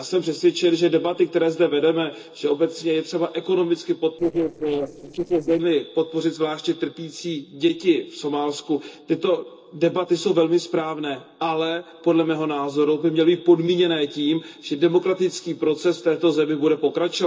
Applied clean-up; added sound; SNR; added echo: neural separator model SepFormer DNS4.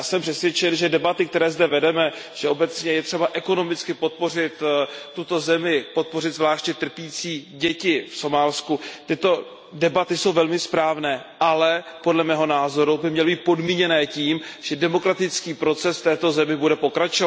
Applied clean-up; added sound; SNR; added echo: none; none; none; none.